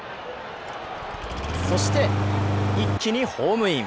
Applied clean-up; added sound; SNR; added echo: none; Engine starting; -2 dB; none.